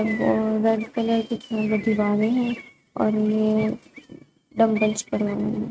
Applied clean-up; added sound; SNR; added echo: neural mask model RNNoise.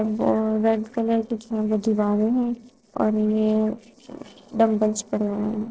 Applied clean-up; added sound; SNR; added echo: neural separator model SepFormer DNS4.